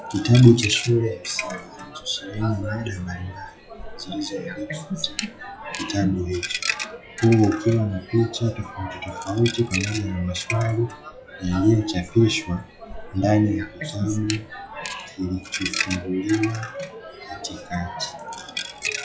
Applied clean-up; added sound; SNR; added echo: classical method log-MMSE.